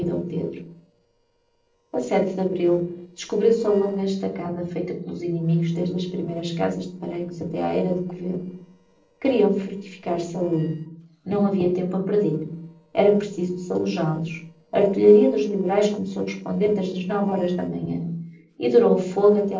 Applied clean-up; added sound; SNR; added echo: neural separator model SepFormer DNS4.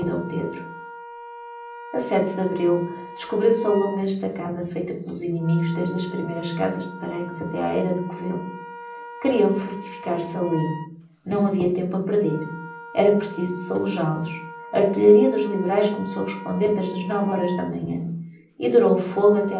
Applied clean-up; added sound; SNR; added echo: none; Wind instrument, woodwind instrument; 16 dB; reverberation time 0.6 s.